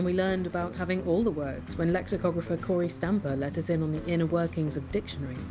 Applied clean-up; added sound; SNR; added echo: none; Cricket; 15 dB; none.